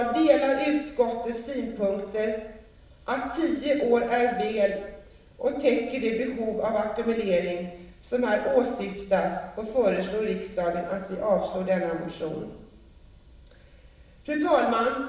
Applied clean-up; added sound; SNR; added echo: none; none; none; reverberation time 0.9 s.